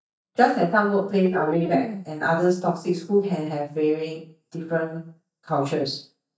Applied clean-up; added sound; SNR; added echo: neural mask model DeepFilterNet 3.